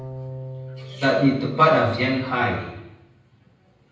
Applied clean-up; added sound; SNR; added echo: none; Bowed string instrument; 16 dB; reverberation time 0.9 s.